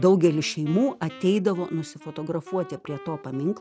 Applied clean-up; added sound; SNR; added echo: none; Wind instrument, woodwind instrument; 20 dB; none.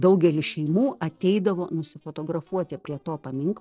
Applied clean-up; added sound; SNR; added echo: neural separator model SepFormer DNS4.